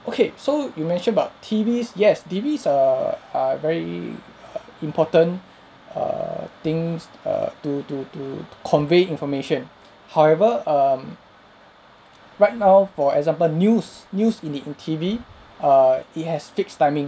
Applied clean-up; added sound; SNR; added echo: none; none; none; none.